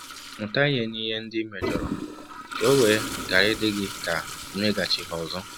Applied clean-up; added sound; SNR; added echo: none; Toilet flush; 8 dB; none.